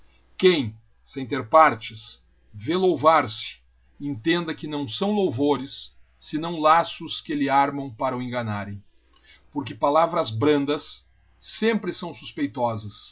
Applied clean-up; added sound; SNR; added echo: none; none; none; none.